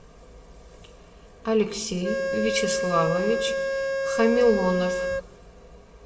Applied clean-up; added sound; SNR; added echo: none; Organ; -1 dB; reverberation time 0.8 s.